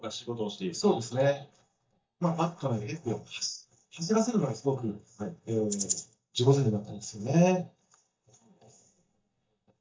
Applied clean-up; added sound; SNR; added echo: neural mask model DeepFilterNet 3.